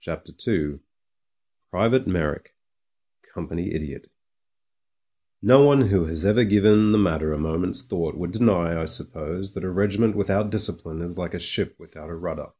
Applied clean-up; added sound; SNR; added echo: none; none; none; none.